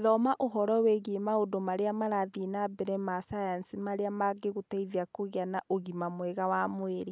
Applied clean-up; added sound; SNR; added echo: none; none; none; none.